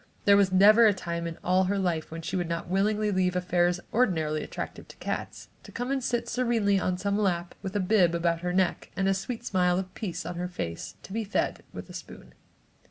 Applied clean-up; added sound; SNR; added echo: none; none; none; none.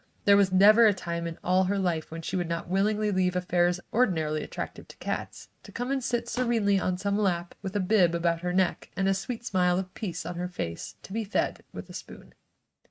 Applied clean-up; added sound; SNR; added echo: neural mask model RNNoise.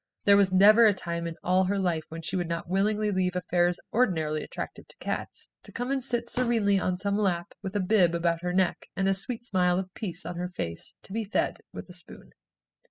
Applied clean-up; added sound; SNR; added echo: classical method spectral subtraction.